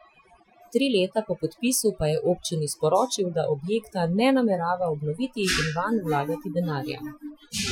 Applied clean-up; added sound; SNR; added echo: classical method Wiener filter.